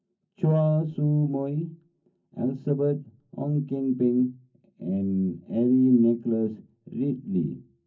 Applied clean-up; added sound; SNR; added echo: none; none; none; reverberation time 0.3 s.